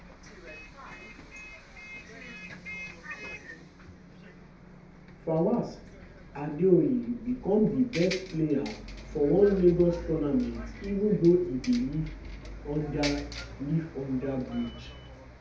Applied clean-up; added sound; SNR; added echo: none; Bus; 13 dB; reverberation time 0.5 s.